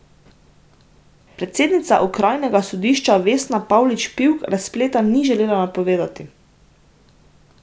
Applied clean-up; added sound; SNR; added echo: none; none; none; none.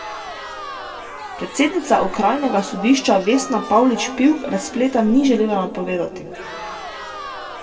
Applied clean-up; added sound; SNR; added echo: none; Crowd; 14 dB; reverberation time 1.7 s.